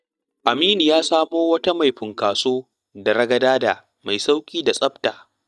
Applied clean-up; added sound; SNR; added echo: neural mask model DeepFilterNet 3.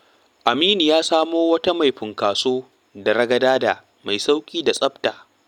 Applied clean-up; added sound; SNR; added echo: none; none; none; none.